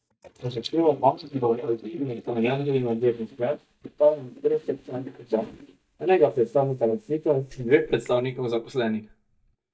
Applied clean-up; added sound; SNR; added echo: neural mask model DeepFilterNet 3.